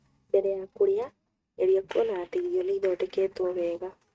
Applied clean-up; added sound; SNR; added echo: neural mask model RNNoise.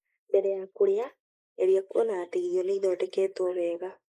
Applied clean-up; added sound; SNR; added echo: neural mask model Resemble Enhance denoiser.